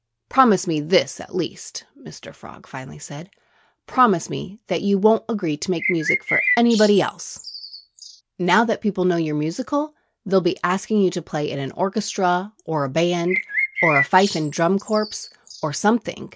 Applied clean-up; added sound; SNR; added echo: none; Bird; 5 dB; none.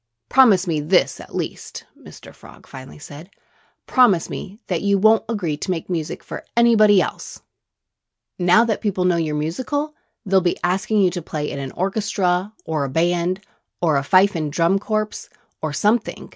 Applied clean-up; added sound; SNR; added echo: none; none; none; none.